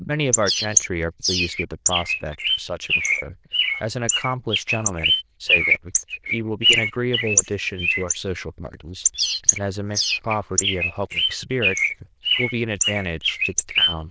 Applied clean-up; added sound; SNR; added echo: neural diffusion model UNIVERSE++.